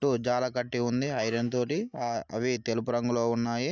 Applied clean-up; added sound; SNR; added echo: neural mask model DeepFilterNet 3.